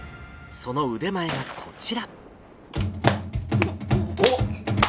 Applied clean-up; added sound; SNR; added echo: none; Gunshot, gunfire; 15 dB; none.